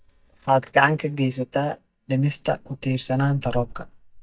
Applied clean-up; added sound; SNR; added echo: neural mask model DeepFilterNet 3.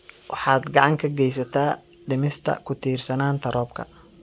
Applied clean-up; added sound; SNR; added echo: none; none; none; none.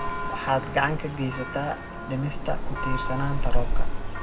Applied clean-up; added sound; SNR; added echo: none; Church bell; -5 dB; reverberation time 0.3 s.